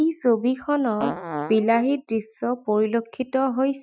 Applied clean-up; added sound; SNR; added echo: classical method Wiener filter.